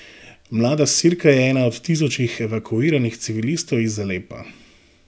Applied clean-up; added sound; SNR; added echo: none; none; none; none.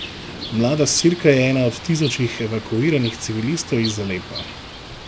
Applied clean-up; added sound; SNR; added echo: none; Bird; 13 dB; none.